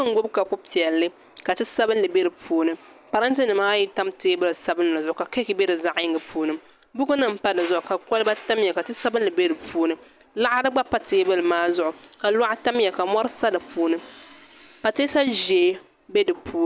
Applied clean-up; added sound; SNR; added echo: none; none; none; none.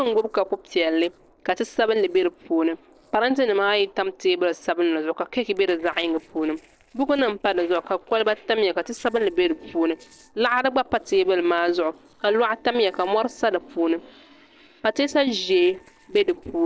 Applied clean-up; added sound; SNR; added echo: neural separator model SepFormer DNS4.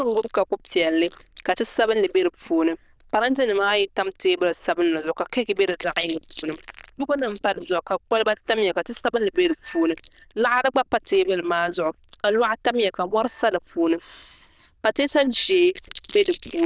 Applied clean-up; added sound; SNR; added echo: neural diffusion model UNIVERSE++.